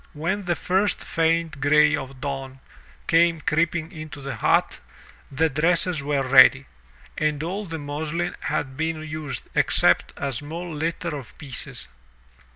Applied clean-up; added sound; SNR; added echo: none; none; none; none.